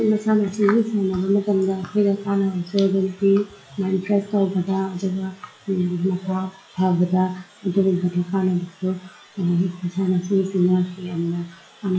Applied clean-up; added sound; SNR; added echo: classical method log-MMSE.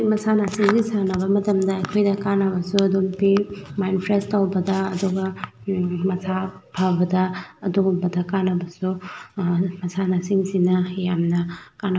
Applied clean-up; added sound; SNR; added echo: none; none; none; none.